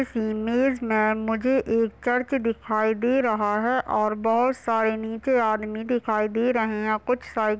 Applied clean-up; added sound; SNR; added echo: none; none; none; none.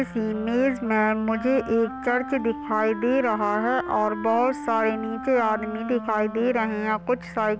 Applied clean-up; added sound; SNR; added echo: none; Wind instrument, woodwind instrument; 11 dB; none.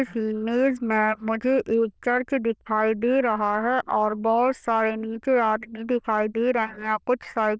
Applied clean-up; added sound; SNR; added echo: neural diffusion model UNIVERSE++.